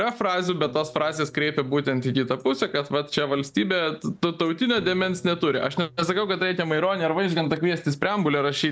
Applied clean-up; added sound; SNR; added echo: neural separator model SepFormer DNS4.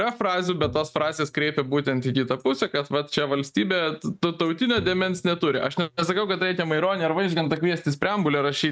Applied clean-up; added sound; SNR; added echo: neural mask model RNNoise.